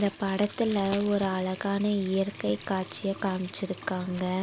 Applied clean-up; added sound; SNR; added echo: none; Trickle, dribble / Sink (filling or washing) / Water tap, faucet + Packing tape, duct tape; 15 dB; none.